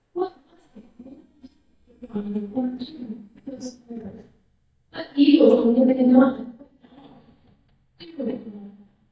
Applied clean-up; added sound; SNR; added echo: neural mask model DeepFilterNet 3.